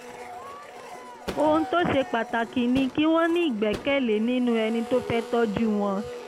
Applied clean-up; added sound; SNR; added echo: none; Crowd / Fireworks + Domestic sounds, home sounds; 13 dB; none.